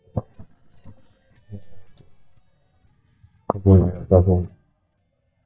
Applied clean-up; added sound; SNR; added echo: neural mask model DeepFilterNet 3.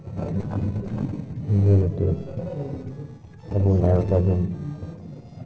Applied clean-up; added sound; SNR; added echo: neural separator model SepFormer DNS4.